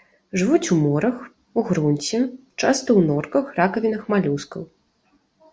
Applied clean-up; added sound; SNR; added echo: none; none; none; none.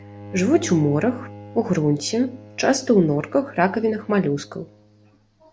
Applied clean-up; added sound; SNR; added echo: none; Bowed string instrument; 18 dB; none.